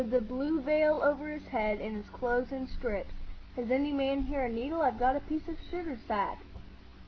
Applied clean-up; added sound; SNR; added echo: none; none; none; none.